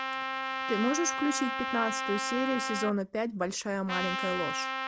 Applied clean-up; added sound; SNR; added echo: none; Trumpet; 2 dB; none.